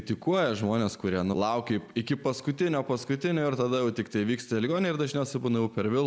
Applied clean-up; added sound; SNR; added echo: none; none; none; none.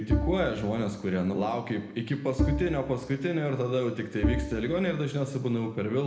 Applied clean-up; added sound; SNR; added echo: none; Bowed string instrument; 4 dB; reverberation time 0.9 s.